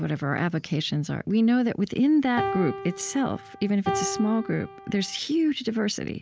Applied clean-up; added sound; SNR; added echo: none; Piano; 7 dB; none.